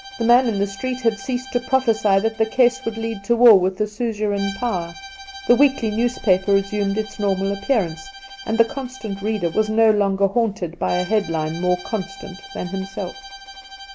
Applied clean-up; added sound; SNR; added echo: none; Bowed string instrument; 17 dB; none.